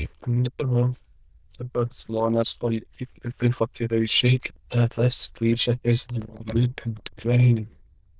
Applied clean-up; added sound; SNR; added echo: neural diffusion model UNIVERSE++.